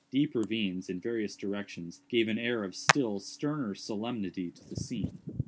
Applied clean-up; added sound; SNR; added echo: none; Hands; 5 dB; none.